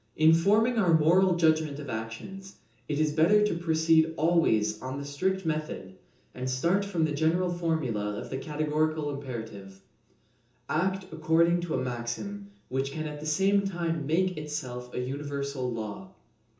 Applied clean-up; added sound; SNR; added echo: none; none; none; reverberation time 0.6 s.